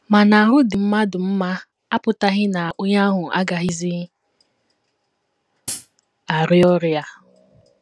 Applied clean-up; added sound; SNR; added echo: none; Hi-hat; 6 dB; none.